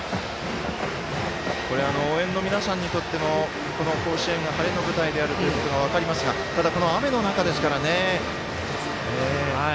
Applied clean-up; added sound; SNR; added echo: none; Wind instrument, woodwind instrument + Brass instrument; 18 dB; none.